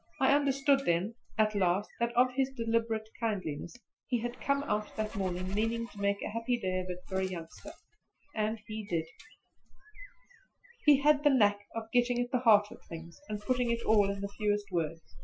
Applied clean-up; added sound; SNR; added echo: classical method Wiener filter.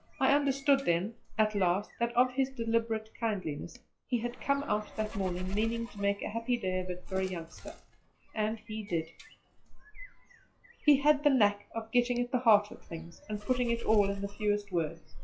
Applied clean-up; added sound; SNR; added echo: classical method log-MMSE.